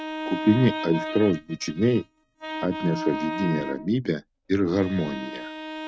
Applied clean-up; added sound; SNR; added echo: neural mask model RNNoise.